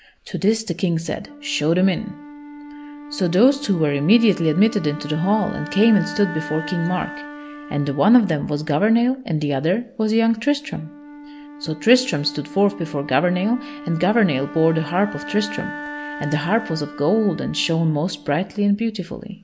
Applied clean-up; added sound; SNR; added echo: none; Wind instrument, woodwind instrument; 15 dB; none.